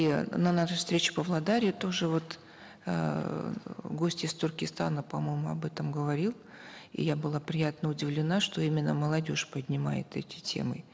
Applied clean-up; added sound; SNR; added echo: none; none; none; none.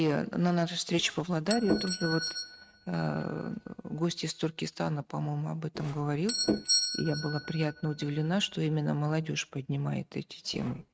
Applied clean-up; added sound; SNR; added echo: neural mask model RNNoise.